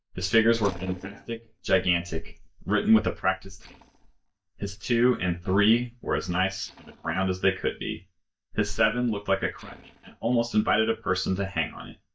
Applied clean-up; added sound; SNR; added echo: neural mask model DeepFilterNet 3.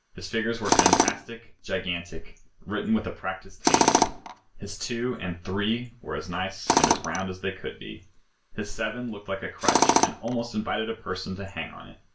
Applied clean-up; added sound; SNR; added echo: none; Tools; -3 dB; reverberation time 0.3 s.